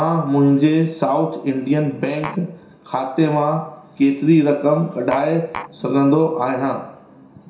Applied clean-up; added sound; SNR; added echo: none; Tap; 13 dB; reverberation time 0.7 s.